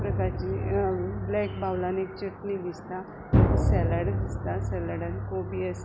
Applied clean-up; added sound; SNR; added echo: none; Drum; -3 dB; none.